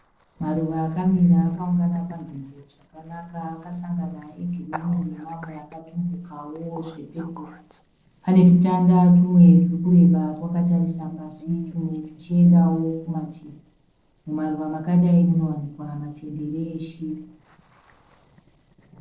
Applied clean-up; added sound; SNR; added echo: neural separator model SepFormer DNS4.